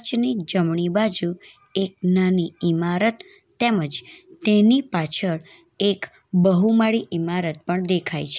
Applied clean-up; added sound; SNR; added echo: none; none; none; none.